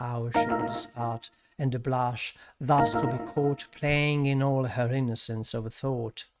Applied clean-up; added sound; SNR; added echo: neural mask model RNNoise.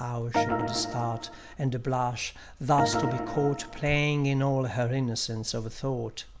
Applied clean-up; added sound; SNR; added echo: none; Organ; 2 dB; none.